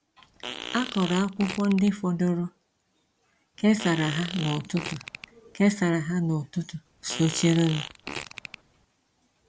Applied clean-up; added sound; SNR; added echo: none; Fart; 11 dB; none.